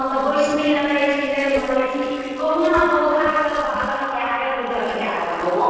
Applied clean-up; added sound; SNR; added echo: neural separator model SepFormer DNS4.